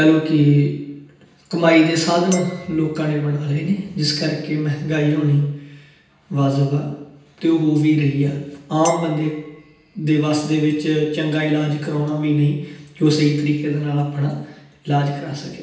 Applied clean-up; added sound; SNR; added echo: none; Chink, clink; 20 dB; reverberation time 0.9 s.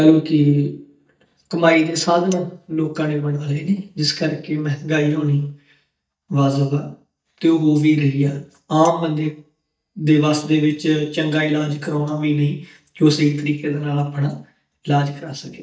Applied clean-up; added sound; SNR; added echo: neural mask model DeepFilterNet 3.